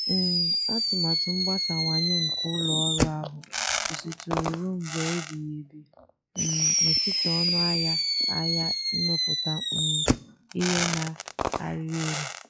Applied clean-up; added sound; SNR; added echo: classical method log-MMSE.